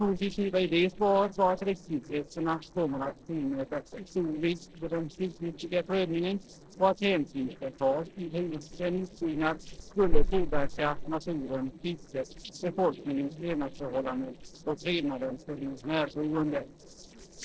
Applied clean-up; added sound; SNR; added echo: neural separator model SepFormer DNS4.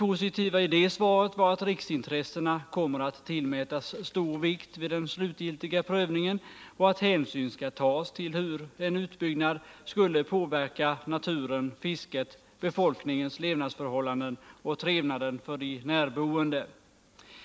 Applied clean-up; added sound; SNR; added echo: none; none; none; none.